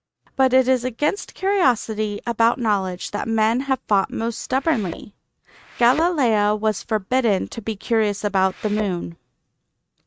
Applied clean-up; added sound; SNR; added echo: neural mask model RNNoise.